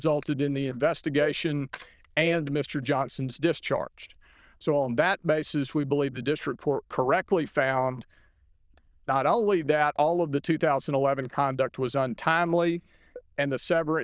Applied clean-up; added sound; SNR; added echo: neural diffusion model UNIVERSE++.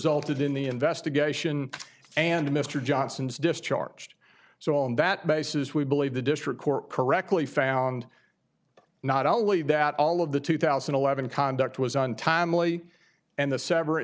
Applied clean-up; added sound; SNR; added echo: none; none; none; none.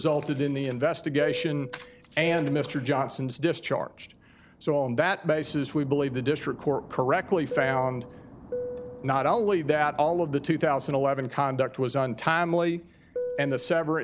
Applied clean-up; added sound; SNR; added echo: none; Fixed-wing aircraft, airplane; 13 dB; none.